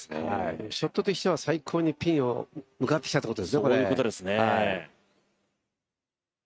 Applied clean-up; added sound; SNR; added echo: neural mask model RNNoise.